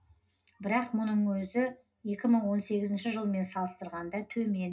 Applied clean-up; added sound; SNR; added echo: none; none; none; reverberation time 0.4 s.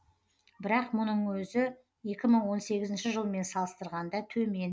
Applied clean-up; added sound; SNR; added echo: none; none; none; none.